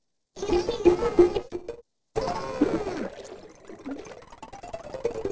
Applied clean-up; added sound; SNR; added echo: neural separator model SepFormer DNS4.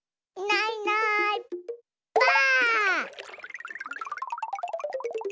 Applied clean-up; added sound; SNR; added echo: none; Splash, splatter; 17 dB; none.